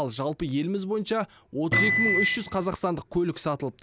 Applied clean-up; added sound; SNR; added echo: none; Microwave oven; -4 dB; none.